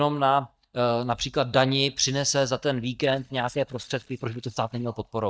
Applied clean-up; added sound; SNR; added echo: neural mask model DeepFilterNet 3.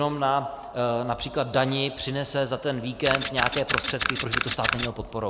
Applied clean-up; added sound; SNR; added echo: none; Camera; 2 dB; none.